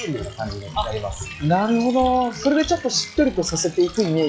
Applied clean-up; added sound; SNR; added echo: classical method log-MMSE.